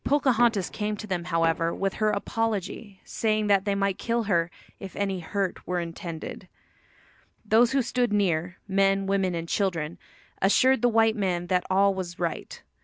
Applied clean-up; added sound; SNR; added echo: none; Knock; 16 dB; none.